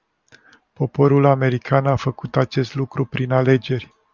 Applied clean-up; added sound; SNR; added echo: none; none; none; none.